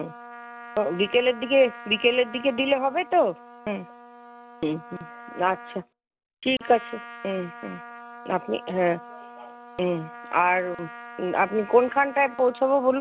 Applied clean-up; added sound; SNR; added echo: none; Trumpet; 17 dB; none.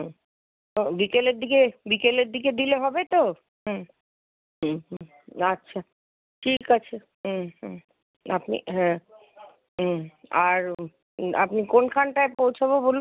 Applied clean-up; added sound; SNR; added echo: none; none; none; none.